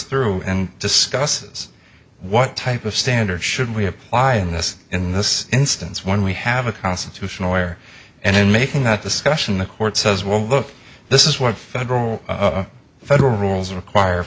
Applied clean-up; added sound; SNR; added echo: none; none; none; none.